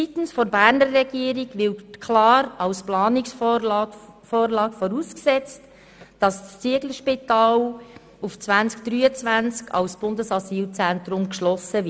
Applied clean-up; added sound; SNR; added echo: none; none; none; none.